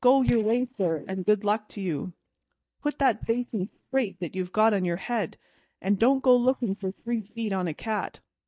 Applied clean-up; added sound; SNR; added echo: neural mask model DeepFilterNet 3.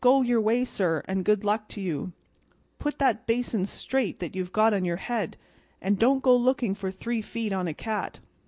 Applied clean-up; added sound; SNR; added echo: none; none; none; none.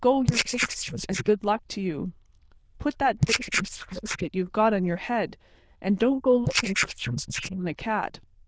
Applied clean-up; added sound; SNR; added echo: neural diffusion model UNIVERSE++.